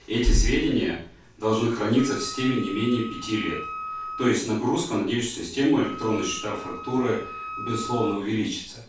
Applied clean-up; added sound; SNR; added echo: none; Wind instrument, woodwind instrument; 12 dB; reverberation time 0.3 s.